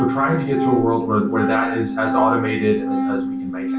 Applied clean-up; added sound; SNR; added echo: none; Wind instrument, woodwind instrument; 2 dB; reverberation time 0.2 s.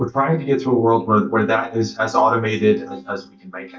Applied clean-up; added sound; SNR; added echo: neural mask model DeepFilterNet 3.